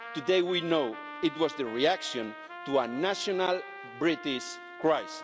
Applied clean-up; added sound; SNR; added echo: none; Trumpet; 13 dB; none.